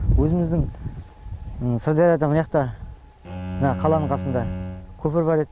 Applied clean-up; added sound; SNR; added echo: none; Bowed string instrument; 9 dB; none.